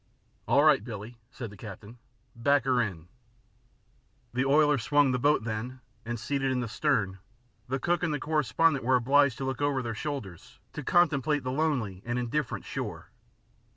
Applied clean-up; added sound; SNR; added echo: none; none; none; none.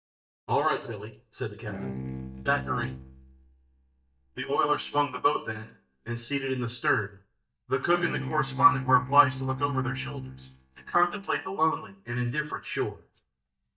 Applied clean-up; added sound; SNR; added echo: neural mask model DeepFilterNet 3.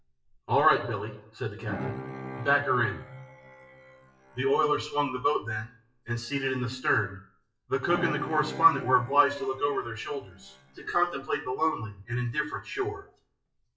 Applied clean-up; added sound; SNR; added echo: classical method WPE with log-MMSE.